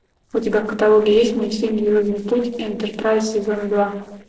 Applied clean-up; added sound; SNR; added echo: neural separator model SepFormer DNS4.